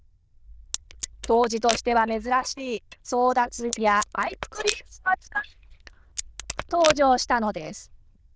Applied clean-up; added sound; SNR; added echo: neural diffusion model UNIVERSE++.